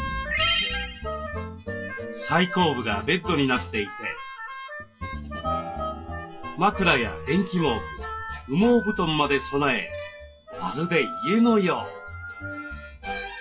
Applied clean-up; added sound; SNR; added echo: classical method WPE with log-MMSE.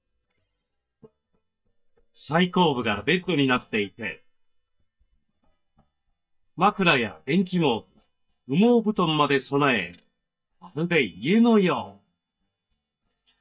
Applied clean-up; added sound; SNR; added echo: neural mask model DeepFilterNet 3.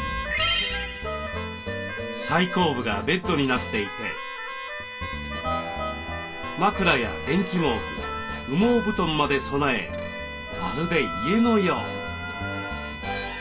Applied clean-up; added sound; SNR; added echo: none; Bowed string instrument; 13 dB; reverberation time 0.2 s.